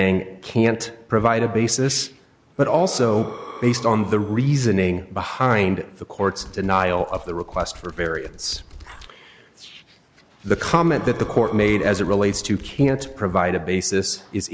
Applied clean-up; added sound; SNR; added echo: none; Breathing + Typing; 17 dB; none.